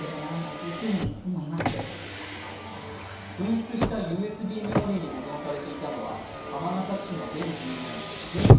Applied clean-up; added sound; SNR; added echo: none; Car; -4 dB; reverberation time 0.7 s.